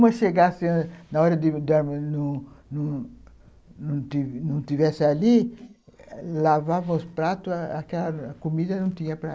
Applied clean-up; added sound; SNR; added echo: neural mask model Resemble Enhance denoiser.